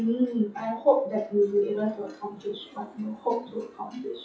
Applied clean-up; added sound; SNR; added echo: classical method WPE with log-MMSE.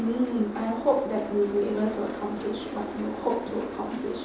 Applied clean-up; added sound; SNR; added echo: none; Boat, Water vehicle; 8 dB; reverberation time 2.8 s.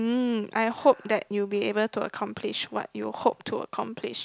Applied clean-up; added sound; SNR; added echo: none; none; none; none.